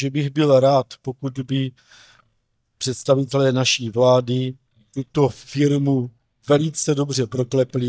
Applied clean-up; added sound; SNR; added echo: neural mask model DeepFilterNet 3.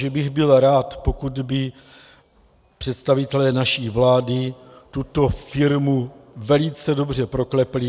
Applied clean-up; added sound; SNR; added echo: none; none; none; none.